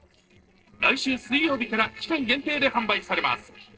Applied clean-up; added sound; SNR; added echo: neural separator model SepFormer DNS4.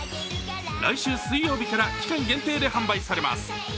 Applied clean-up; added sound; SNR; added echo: none; none; none; none.